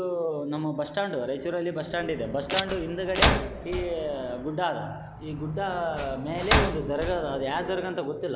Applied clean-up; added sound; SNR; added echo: none; Domestic sounds, home sounds + Slam; 1 dB; none.